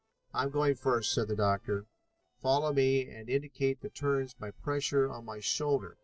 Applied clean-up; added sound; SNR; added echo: neural separator model SepFormer DNS4.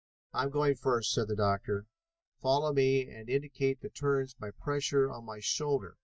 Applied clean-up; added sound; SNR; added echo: neural mask model DeepFilterNet 3.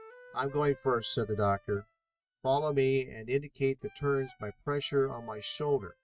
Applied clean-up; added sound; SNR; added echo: neural mask model RNNoise.